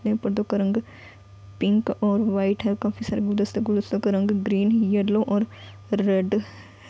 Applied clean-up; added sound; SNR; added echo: none; none; none; none.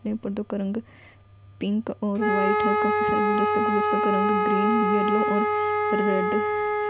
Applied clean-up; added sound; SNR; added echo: none; Wind instrument, woodwind instrument; -3 dB; none.